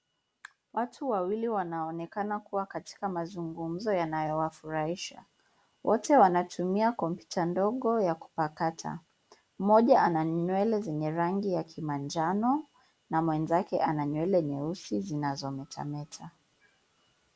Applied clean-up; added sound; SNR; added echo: none; none; none; none.